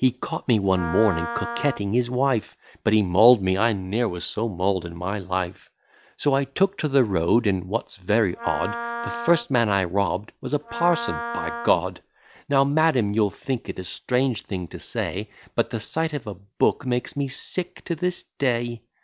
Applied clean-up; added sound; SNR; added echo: none; Wind instrument, woodwind instrument; 9 dB; none.